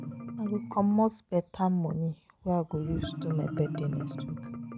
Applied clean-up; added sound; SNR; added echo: none; Marimba, xylophone; 9 dB; none.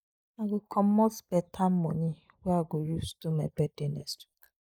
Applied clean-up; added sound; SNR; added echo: neural mask model Resemble Enhance denoiser.